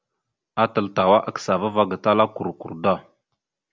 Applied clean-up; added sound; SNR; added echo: none; none; none; none.